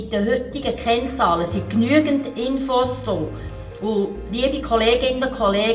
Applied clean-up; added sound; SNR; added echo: none; Piano; 13 dB; reverberation time 0.5 s.